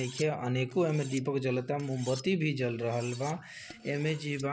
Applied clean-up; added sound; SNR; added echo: none; Cutlery, silverware; 19 dB; none.